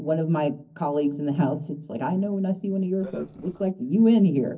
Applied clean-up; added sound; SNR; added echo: neural separator model SepFormer DNS4.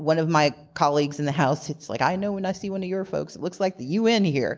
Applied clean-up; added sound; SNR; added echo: none; none; none; none.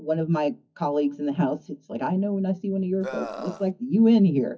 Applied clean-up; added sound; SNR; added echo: classical method WPE with log-MMSE.